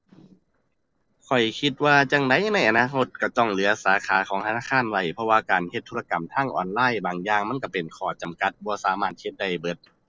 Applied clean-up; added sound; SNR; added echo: neural separator model SepFormer DNS4.